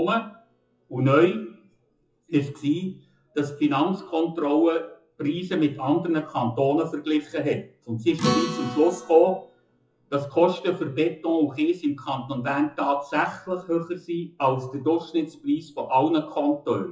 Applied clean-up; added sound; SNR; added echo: classical method WPE with log-MMSE.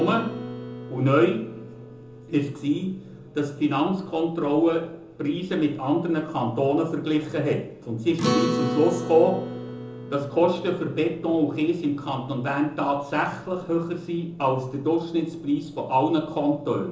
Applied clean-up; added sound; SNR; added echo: none; Acoustic guitar; 11 dB; reverberation time 0.6 s.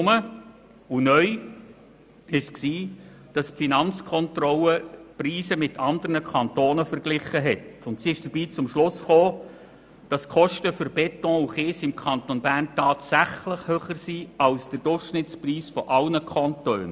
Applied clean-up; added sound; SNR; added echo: none; none; none; none.